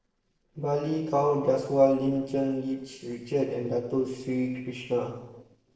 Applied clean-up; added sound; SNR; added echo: neural separator model SepFormer DNS4.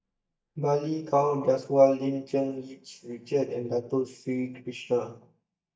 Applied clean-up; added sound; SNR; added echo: neural mask model DeepFilterNet 3.